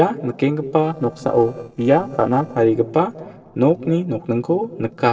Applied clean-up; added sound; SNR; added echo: neural separator model SepFormer DNS4.